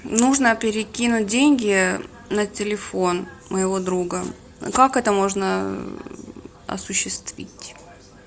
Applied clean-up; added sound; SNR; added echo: none; none; none; none.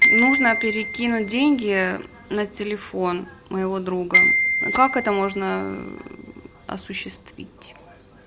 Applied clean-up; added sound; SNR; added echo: none; Glockenspiel; 0 dB; none.